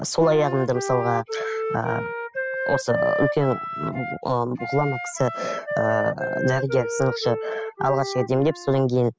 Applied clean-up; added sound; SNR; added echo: classical method spectral subtraction.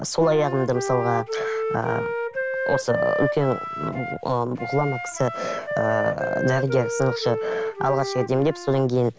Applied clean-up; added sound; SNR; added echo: none; Wind instrument, woodwind instrument; 4 dB; none.